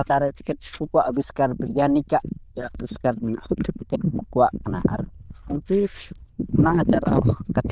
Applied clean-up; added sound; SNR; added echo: neural diffusion model UNIVERSE++.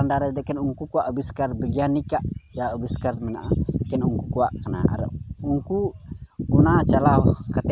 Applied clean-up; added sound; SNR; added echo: none; none; none; none.